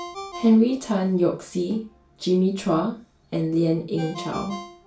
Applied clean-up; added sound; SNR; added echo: none; Ringtone; 17 dB; reverberation time 0.3 s.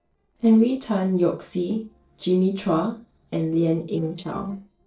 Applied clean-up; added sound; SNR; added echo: neural separator model SepFormer DNS4.